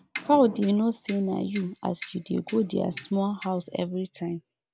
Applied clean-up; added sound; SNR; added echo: none; Clock; 14 dB; none.